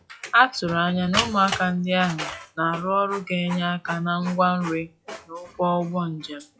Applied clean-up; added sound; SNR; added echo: classical method log-MMSE.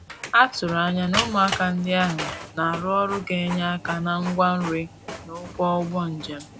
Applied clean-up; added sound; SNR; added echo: none; Printer; 10 dB; none.